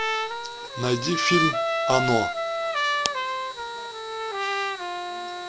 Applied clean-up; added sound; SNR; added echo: none; Trumpet; -2 dB; none.